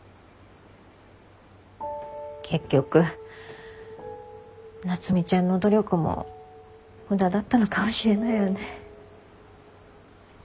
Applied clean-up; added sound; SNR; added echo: none; Wind instrument, woodwind instrument; 12 dB; none.